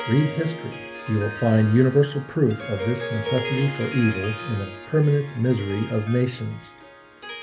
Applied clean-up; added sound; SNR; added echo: none; Harp; 11 dB; reverberation time 0.3 s.